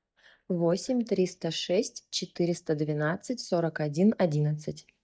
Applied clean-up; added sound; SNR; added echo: neural mask model DeepFilterNet 3.